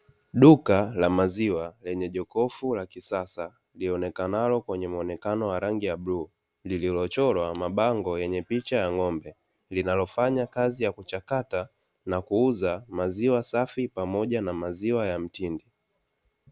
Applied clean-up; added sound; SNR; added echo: none; none; none; none.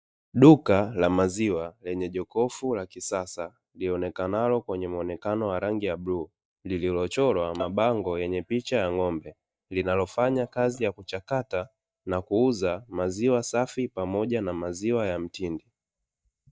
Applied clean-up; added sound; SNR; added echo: neural mask model DeepFilterNet 3.